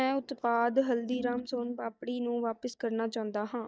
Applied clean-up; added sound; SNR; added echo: neural mask model DeepFilterNet 3.